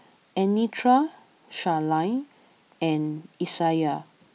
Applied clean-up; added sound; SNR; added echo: none; none; none; none.